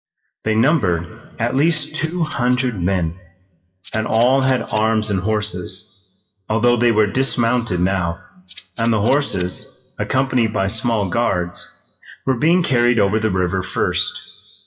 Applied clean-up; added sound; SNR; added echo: classical method WPE with log-MMSE.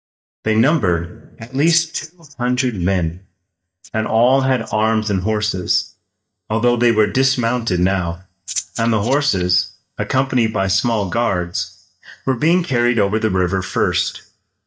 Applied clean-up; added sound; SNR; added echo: neural mask model DeepFilterNet 3.